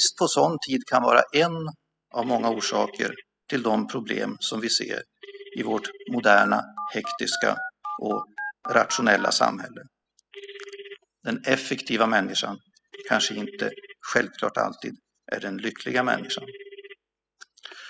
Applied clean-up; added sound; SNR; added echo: classical method spectral subtraction.